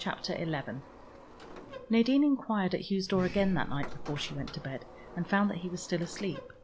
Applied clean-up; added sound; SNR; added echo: none; Sliding door; 11 dB; none.